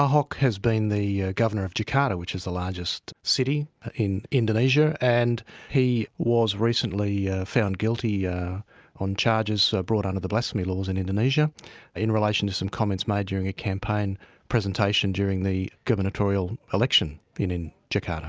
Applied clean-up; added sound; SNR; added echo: none; none; none; none.